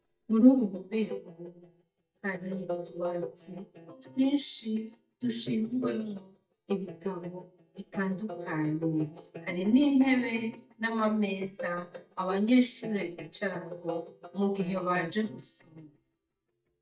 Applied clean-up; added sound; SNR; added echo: neural mask model DeepFilterNet 3.